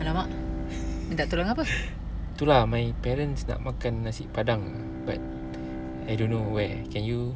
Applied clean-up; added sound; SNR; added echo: none; Bowed string instrument; 11 dB; none.